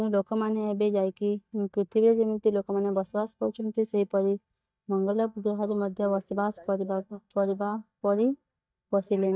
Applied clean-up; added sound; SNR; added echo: neural mask model DeepFilterNet 3.